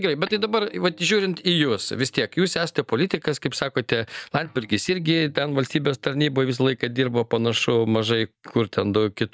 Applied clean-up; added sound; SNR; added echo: neural mask model DeepFilterNet 3.